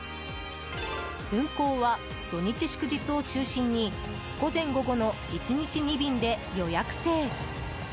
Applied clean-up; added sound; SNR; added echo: none; none; none; none.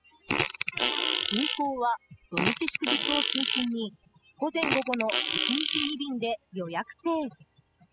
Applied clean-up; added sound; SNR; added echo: classical method spectral subtraction.